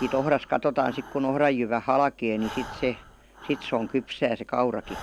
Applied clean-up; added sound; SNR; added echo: none; Breathing; 17 dB; none.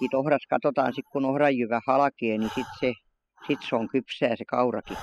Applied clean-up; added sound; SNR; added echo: classical method spectral subtraction.